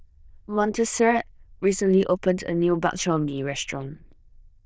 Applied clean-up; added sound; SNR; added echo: neural diffusion model UNIVERSE++.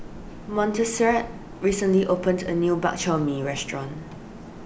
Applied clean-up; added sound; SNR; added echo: none; Bird vocalization, bird call, bird song; 18 dB; none.